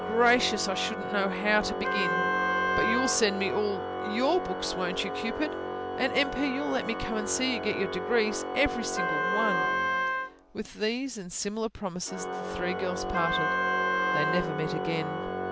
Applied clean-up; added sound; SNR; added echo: none; Wind instrument, woodwind instrument + Organ; 0 dB; none.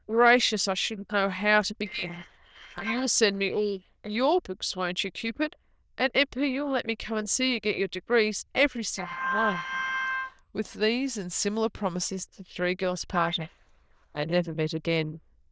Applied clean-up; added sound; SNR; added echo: neural diffusion model UNIVERSE++.